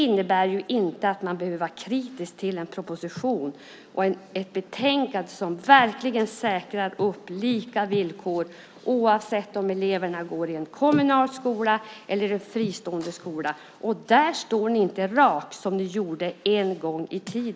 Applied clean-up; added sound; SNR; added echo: none; none; none; none.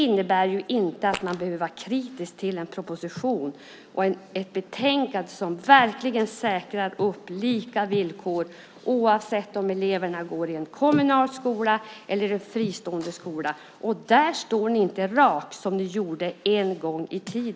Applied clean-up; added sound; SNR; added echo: none; Fart; 10 dB; none.